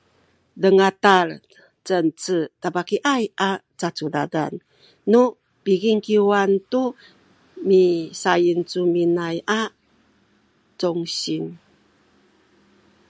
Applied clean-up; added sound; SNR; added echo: none; none; none; none.